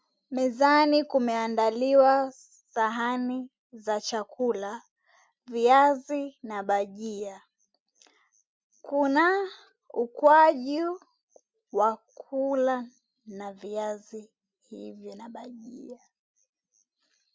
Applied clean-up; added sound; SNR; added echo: none; none; none; none.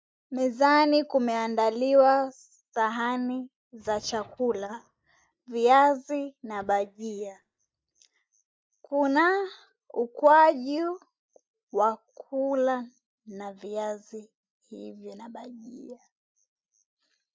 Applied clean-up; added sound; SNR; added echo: neural mask model DeepFilterNet 3.